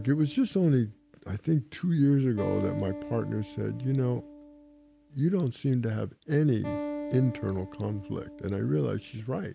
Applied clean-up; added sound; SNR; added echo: none; Acoustic guitar; 13 dB; none.